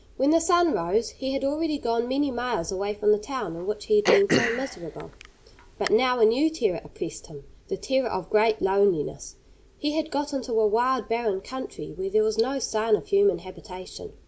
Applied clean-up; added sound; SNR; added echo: none; Cough; 4 dB; none.